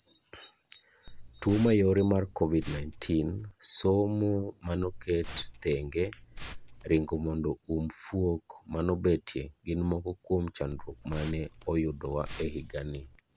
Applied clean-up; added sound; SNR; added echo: none; Liquid; 14 dB; none.